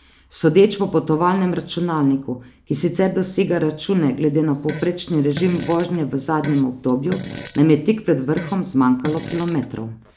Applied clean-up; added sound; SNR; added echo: none; Fart; 13 dB; none.